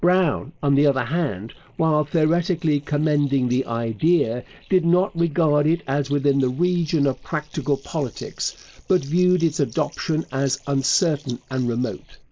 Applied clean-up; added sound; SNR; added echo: neural mask model Resemble Enhance denoiser.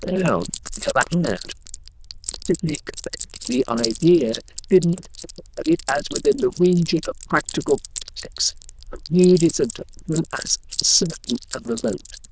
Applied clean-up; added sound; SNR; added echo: neural diffusion model UNIVERSE++.